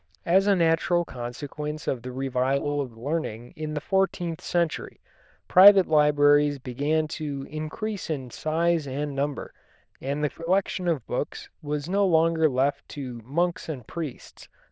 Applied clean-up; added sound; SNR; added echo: neural diffusion model UNIVERSE++.